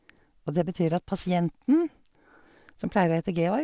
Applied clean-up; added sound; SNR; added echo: none; none; none; none.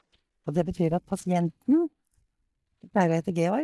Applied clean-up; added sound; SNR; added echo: neural mask model DeepFilterNet 3.